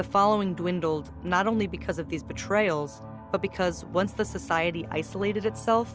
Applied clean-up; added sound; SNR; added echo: none; none; none; none.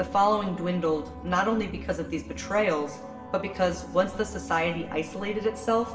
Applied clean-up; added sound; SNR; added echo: none; Wind instrument, woodwind instrument; 20 dB; reverberation time 0.7 s.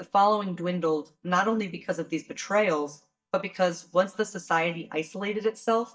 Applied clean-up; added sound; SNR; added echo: neural mask model DeepFilterNet 3.